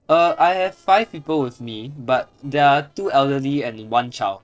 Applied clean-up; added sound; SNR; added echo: neural separator model SepFormer DNS4.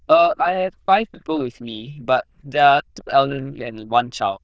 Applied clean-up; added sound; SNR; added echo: neural diffusion model UNIVERSE++.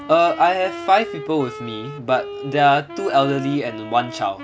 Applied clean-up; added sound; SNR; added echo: none; Wind instrument, woodwind instrument; 13 dB; none.